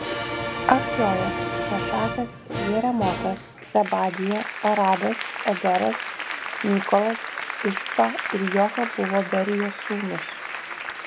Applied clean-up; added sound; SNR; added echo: none; Applause; 5 dB; none.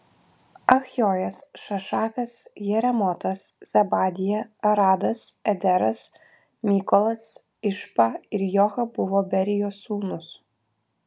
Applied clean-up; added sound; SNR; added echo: none; none; none; none.